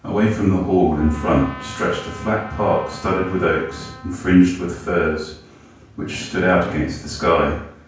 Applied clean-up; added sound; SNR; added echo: none; Trumpet; 18 dB; reverberation time 0.5 s.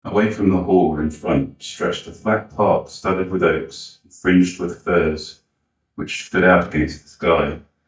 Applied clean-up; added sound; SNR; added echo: neural mask model DeepFilterNet 3.